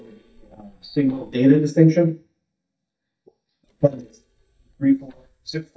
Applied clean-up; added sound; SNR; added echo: neural mask model DeepFilterNet 3.